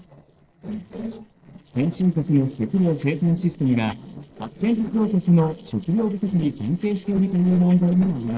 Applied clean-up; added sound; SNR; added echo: neural separator model SepFormer DNS4.